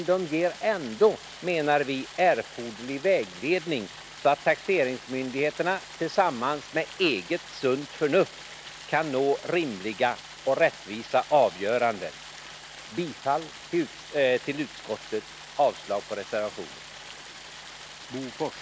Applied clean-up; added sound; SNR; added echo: none; Stream; 16 dB; none.